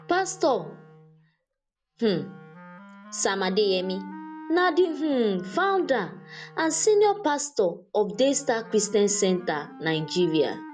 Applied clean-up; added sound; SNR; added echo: none; Wind instrument, woodwind instrument; 19 dB; none.